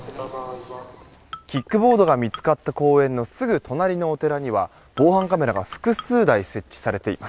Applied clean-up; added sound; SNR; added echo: none; Marimba, xylophone; 18 dB; none.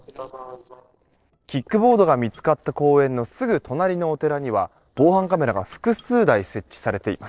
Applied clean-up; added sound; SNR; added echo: neural separator model SepFormer DNS4.